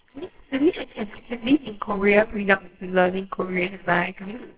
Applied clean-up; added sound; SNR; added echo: neural separator model SepFormer WHAMR!.